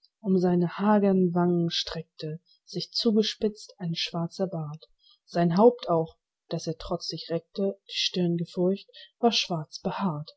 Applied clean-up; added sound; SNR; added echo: none; none; none; none.